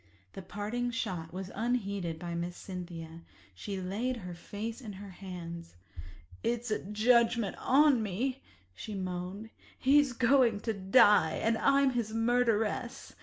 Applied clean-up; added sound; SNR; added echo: none; none; none; none.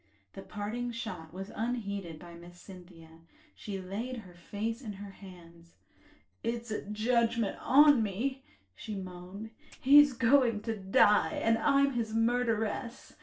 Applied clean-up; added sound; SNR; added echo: neural separator model SepFormer DNS4.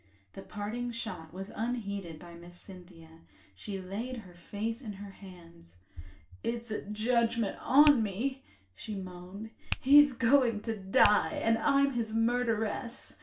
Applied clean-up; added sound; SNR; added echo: none; Finger snapping; 7 dB; reverberation time 0.2 s.